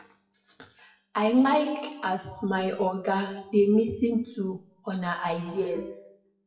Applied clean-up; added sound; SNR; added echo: classical method WPE with log-MMSE.